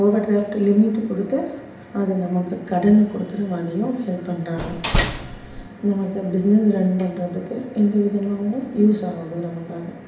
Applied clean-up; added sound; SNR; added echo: none; Slam; 2 dB; reverberation time 0.8 s.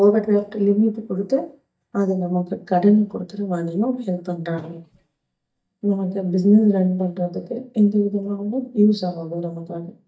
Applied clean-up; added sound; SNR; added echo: neural mask model DeepFilterNet 3.